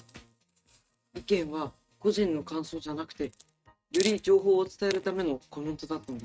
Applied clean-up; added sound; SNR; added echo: neural mask model RNNoise.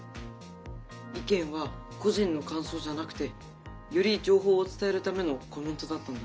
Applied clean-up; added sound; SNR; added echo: none; none; none; none.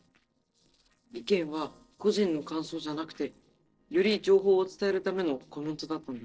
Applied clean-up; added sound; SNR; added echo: neural separator model SepFormer DNS4.